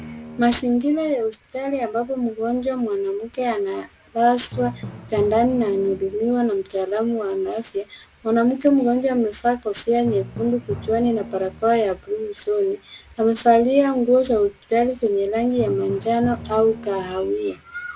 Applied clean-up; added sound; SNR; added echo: none; Drum; 18 dB; none.